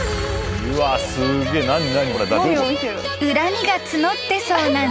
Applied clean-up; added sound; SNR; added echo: none; none; none; none.